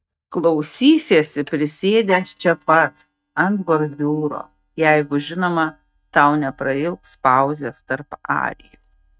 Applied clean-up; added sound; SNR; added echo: neural mask model DeepFilterNet 3.